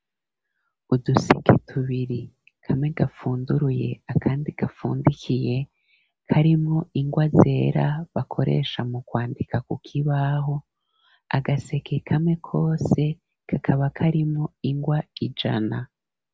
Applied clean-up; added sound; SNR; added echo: none; none; none; none.